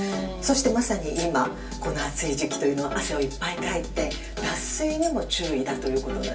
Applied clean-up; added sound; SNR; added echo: none; Tambourine; 18 dB; reverberation time 0.3 s.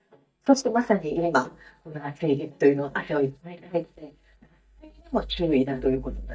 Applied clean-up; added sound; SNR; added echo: neural mask model DeepFilterNet 3.